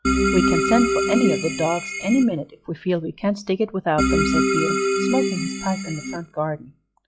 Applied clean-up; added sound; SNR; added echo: classical method log-MMSE.